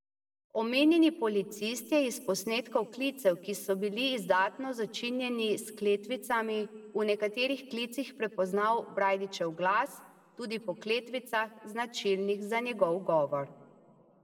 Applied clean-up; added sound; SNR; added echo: none; none; none; reverberation time 0.8 s.